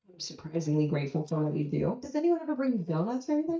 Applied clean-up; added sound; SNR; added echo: neural mask model DeepFilterNet 3.